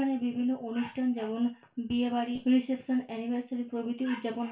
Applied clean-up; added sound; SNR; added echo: none; none; none; reverberation time 0.3 s.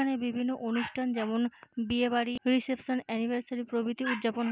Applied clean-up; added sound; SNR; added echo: none; none; none; none.